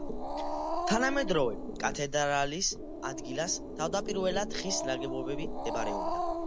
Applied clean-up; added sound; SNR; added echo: none; Growling; 2 dB; none.